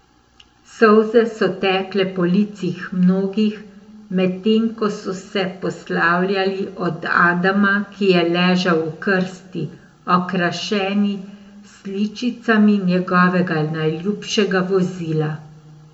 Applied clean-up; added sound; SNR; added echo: none; none; none; reverberation time 1.0 s.